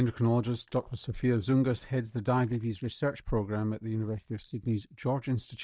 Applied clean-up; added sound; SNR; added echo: neural mask model DeepFilterNet 3.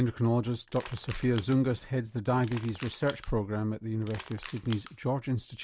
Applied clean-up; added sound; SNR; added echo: none; Crushing; 18 dB; none.